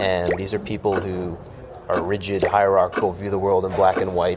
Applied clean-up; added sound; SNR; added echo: none; Drip / Splash, splatter + Clock; 10 dB; none.